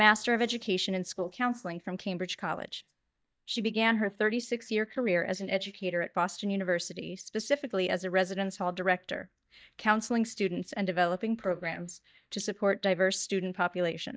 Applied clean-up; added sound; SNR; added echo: neural mask model DeepFilterNet 3.